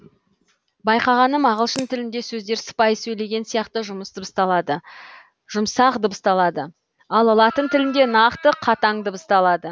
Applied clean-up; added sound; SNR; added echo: none; Crack / Crackle; 17 dB; none.